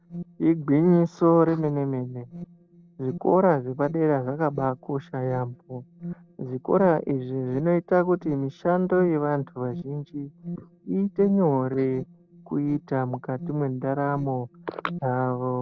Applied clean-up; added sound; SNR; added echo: neural separator model SepFormer DNS4.